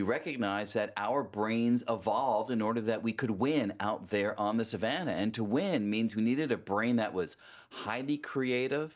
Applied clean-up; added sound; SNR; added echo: none; none; none; none.